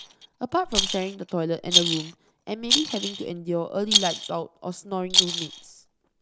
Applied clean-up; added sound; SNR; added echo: none; Rattle; -2 dB; none.